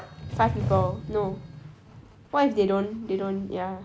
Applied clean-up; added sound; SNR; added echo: none; Sliding door; 7 dB; none.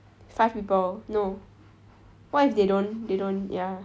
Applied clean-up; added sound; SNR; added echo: none; none; none; none.